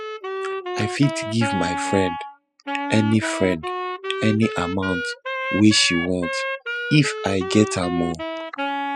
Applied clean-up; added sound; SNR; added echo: classical method spectral subtraction.